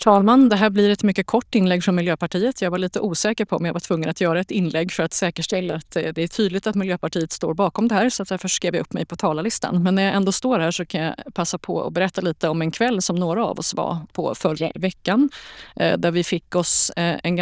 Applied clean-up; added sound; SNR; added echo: neural diffusion model UNIVERSE++.